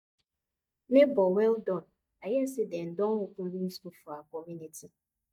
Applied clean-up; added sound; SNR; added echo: neural mask model DeepFilterNet 3.